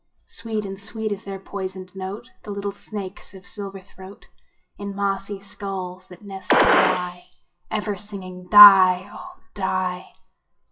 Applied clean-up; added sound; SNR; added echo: classical method WPE with log-MMSE.